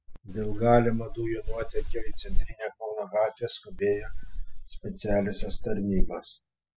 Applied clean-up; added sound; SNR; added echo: classical method spectral subtraction.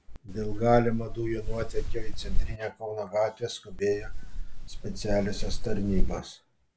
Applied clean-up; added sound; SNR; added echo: none; Wind; -3 dB; none.